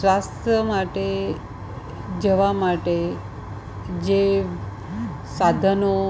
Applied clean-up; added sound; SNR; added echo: none; none; none; none.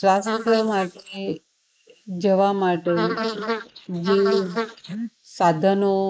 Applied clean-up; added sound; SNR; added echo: neural mask model Resemble Enhance denoiser.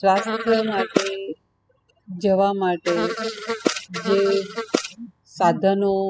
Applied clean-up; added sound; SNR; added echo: classical method spectral subtraction.